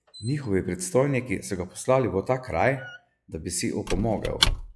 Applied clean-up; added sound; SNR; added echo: classical method log-MMSE.